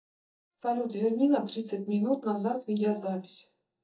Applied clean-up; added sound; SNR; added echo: neural mask model DeepFilterNet 3.